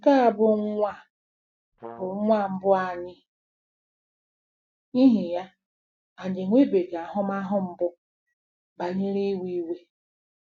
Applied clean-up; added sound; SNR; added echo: none; Brass instrument; 17 dB; none.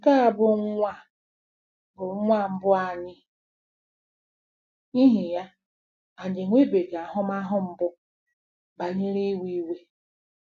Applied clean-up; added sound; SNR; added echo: none; none; none; none.